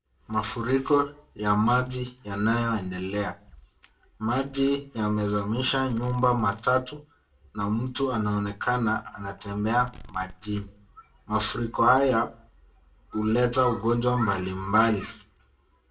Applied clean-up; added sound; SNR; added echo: none; Fireworks; 18 dB; reverberation time 0.2 s.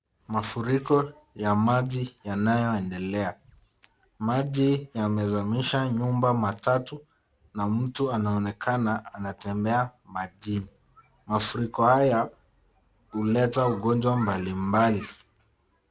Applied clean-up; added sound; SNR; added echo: none; none; none; none.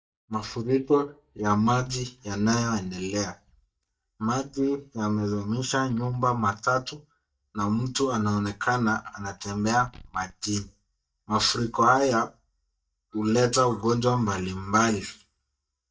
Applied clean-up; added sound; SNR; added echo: neural mask model DeepFilterNet 3.